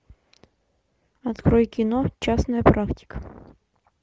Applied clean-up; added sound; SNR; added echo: none; none; none; none.